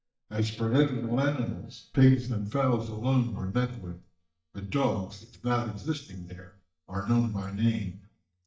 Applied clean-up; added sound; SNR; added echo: neural mask model DeepFilterNet 3.